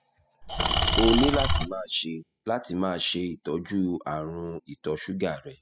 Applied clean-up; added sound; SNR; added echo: classical method spectral subtraction.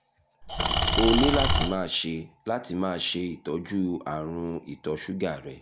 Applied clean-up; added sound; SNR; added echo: none; Engine / Tools; -4 dB; none.